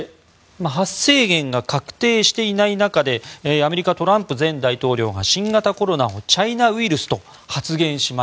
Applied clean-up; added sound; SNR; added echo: none; none; none; none.